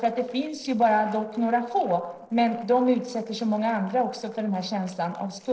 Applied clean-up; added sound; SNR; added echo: neural separator model SepFormer DNS4.